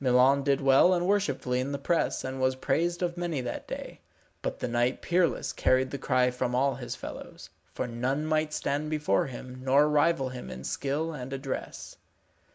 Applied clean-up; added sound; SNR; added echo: none; none; none; none.